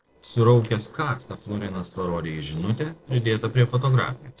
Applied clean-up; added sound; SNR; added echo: neural separator model SepFormer DNS4.